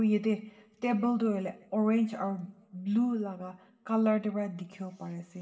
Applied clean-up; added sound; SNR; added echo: none; none; none; reverberation time 1.5 s.